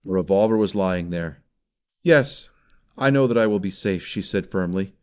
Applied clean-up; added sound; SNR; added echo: neural mask model Resemble Enhance denoiser.